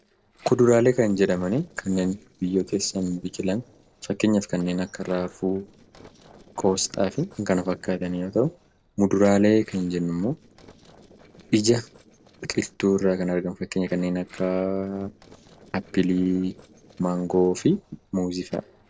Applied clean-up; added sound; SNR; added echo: neural separator model SepFormer DNS4.